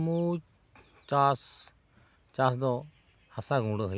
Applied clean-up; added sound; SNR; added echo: none; none; none; none.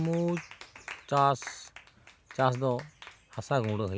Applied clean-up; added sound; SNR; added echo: none; Clapping; 18 dB; none.